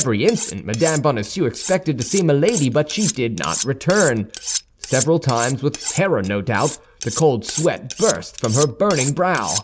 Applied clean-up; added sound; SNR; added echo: none; Cutlery, silverware; 9 dB; none.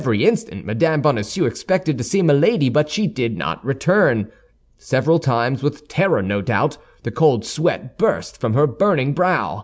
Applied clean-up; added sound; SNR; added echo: none; none; none; none.